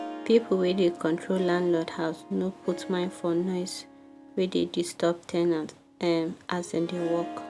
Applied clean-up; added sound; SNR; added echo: none; Harp; 15 dB; none.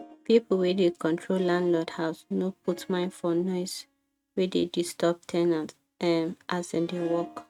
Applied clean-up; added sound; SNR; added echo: neural mask model RNNoise.